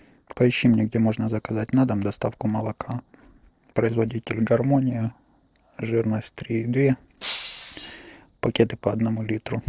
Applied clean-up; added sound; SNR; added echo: neural separator model SepFormer DNS4.